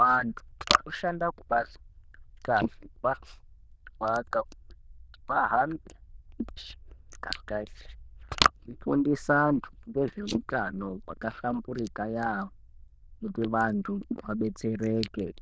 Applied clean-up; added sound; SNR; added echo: neural diffusion model UNIVERSE++.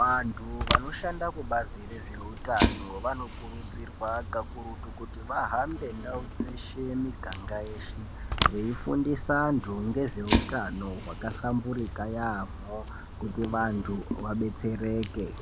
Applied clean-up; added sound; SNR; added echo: none; Fire; 2 dB; none.